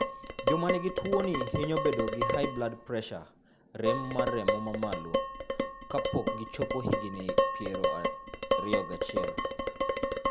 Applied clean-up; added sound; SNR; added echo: none; Dishes, pots, and pans; -3 dB; none.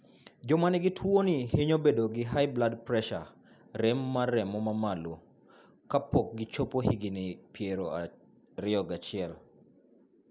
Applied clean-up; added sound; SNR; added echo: none; none; none; none.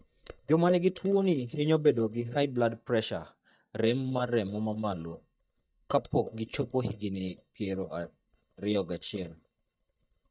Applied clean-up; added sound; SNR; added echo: neural mask model DeepFilterNet 3.